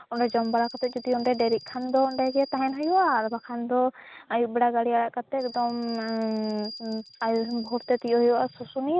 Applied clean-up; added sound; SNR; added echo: none; Bell; 19 dB; none.